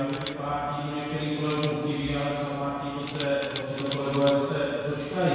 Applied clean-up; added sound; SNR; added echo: none; Camera; 14 dB; reverberation time 2.0 s.